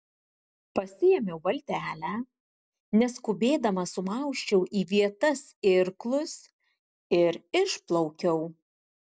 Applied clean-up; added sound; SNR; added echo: none; none; none; none.